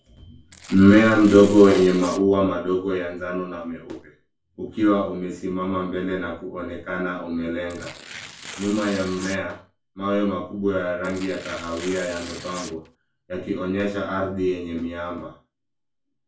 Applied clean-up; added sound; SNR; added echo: none; Tearing; 16 dB; reverberation time 0.3 s.